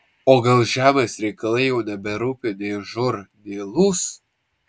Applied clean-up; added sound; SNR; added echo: none; none; none; none.